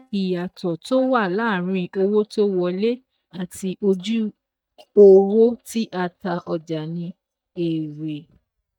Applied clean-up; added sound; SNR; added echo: neural mask model DeepFilterNet 3.